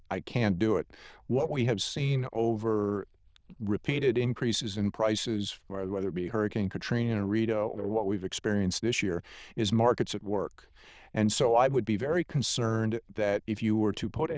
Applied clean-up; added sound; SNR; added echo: neural diffusion model UNIVERSE++.